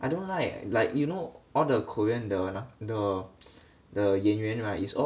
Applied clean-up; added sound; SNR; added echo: none; none; none; none.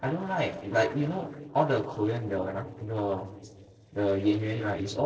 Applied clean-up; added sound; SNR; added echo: neural separator model SepFormer DNS4.